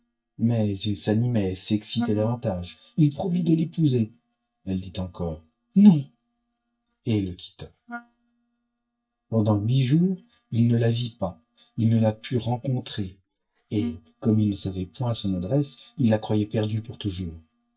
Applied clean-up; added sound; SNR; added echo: neural mask model DeepFilterNet 3.